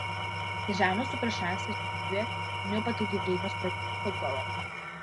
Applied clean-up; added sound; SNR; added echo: none; Engine / Tools; -1 dB; none.